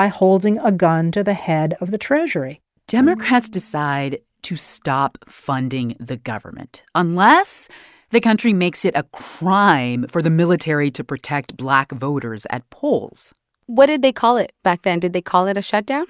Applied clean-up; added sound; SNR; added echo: neural mask model RNNoise.